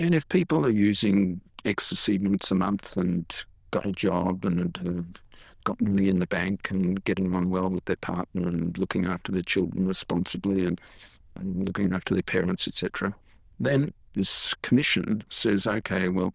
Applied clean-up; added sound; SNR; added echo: neural diffusion model UNIVERSE++.